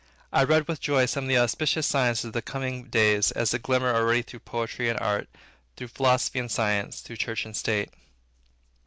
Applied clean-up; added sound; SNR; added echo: none; none; none; none.